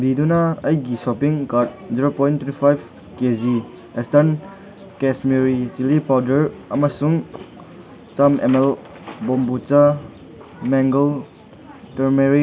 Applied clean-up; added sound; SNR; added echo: none; none; none; none.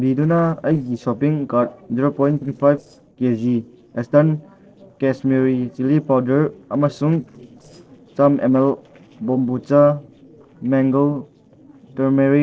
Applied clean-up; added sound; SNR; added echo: neural separator model SepFormer DNS4.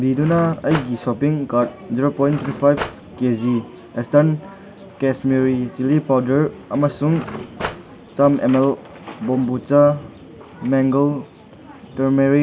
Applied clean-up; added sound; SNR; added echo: none; Cutlery, silverware / Drawer open or close; 12 dB; none.